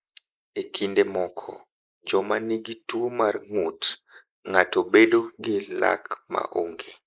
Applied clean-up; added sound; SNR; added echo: neural mask model Resemble Enhance denoiser.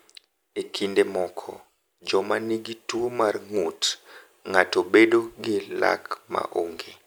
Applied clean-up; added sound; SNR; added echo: none; none; none; none.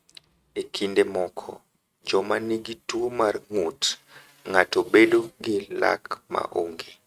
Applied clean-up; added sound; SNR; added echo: neural mask model RNNoise.